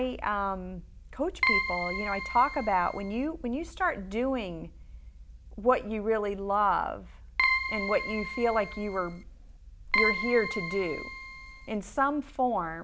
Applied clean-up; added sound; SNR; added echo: none; Keyboard (musical); 2 dB; none.